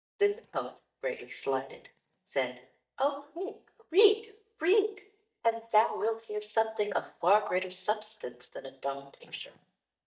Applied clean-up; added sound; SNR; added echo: neural mask model DeepFilterNet 3.